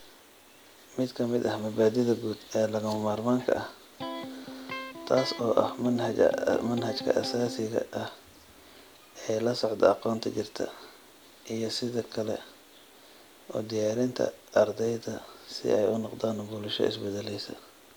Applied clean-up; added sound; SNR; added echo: none; Electric guitar; 9 dB; none.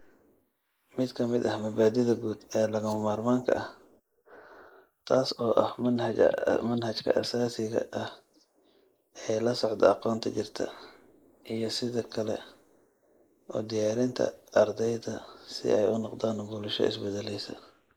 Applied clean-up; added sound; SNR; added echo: neural mask model Resemble Enhance denoiser.